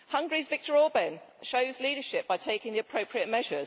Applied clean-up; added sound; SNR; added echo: none; none; none; none.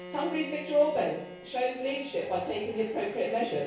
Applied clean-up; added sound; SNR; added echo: none; Bowed string instrument; 15 dB; reverberation time 0.6 s.